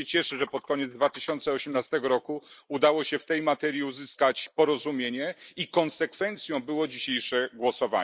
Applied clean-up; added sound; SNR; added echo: neural mask model Resemble Enhance denoiser.